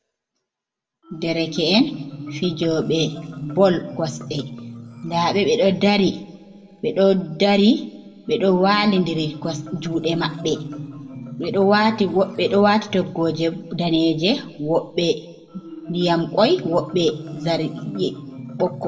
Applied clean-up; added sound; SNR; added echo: none; Marimba, xylophone; 14 dB; reverberation time 1.2 s.